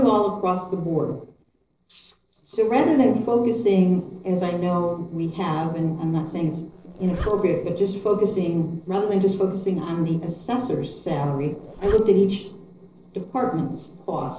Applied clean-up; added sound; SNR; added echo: neural separator model SepFormer DNS4.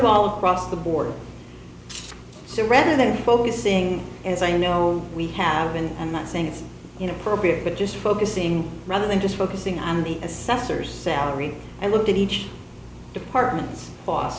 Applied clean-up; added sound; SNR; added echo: none; none; none; none.